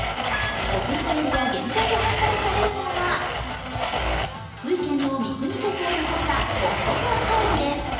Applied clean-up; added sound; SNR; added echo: none; Domestic sounds, home sounds; 0 dB; reverberation time 1.0 s.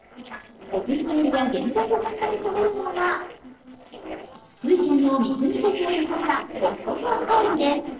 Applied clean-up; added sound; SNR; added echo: neural separator model SepFormer DNS4.